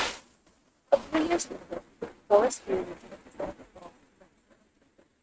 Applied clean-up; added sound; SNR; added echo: neural mask model RNNoise.